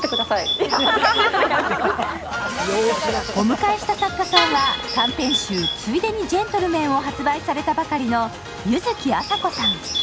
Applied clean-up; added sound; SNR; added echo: none; Vehicle horn, car horn, honking + Bird; 7 dB; none.